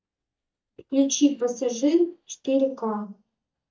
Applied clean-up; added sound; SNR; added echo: neural mask model DeepFilterNet 3.